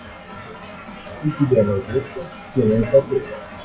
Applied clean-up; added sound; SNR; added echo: classical method WPE with log-MMSE.